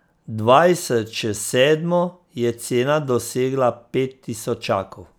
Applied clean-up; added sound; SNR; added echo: none; none; none; none.